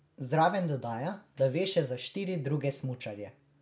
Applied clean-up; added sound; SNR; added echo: none; none; none; none.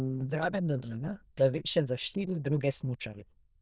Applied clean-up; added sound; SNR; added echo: neural diffusion model UNIVERSE++.